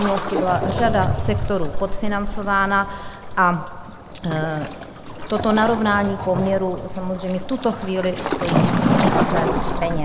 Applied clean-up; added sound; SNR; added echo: none; Waves, surf; 1 dB; none.